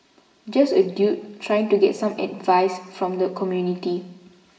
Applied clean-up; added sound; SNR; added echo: none; none; none; reverberation time 0.9 s.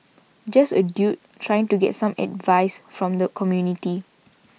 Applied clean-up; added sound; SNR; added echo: none; none; none; none.